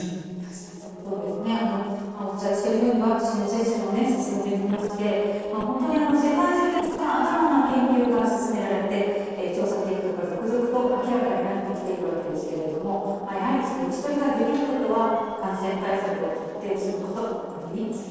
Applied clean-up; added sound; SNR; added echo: neural separator model SepFormer DNS4.